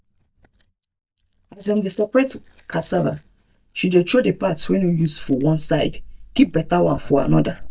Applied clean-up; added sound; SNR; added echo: neural mask model DeepFilterNet 3.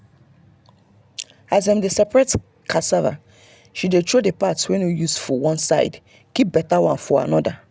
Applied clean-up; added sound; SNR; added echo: none; none; none; none.